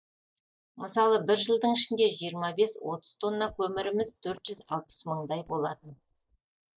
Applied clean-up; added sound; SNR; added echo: neural mask model DeepFilterNet 3.